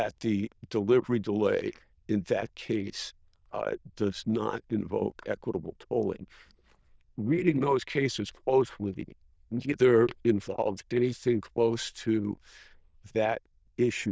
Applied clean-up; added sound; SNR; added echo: neural diffusion model UNIVERSE++.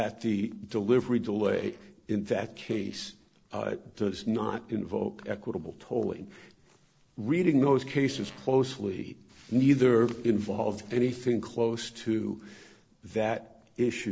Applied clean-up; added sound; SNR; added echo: neural separator model SepFormer DNS4.